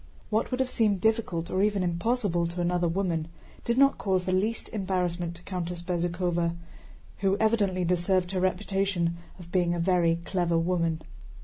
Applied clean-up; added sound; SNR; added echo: none; none; none; none.